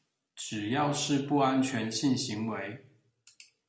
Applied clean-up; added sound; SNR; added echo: none; none; none; none.